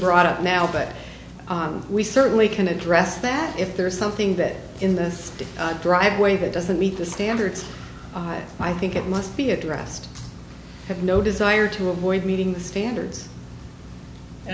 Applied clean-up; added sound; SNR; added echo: none; none; none; none.